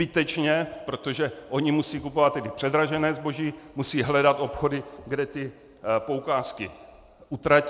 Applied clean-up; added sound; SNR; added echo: none; none; none; none.